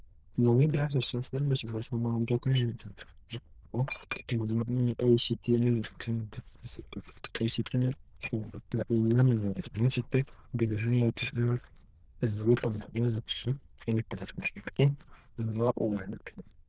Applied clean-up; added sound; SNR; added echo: neural diffusion model UNIVERSE++.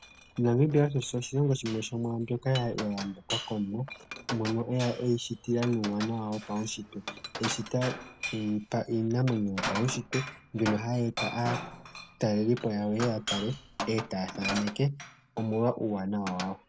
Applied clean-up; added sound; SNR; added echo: none; Glass; 10 dB; none.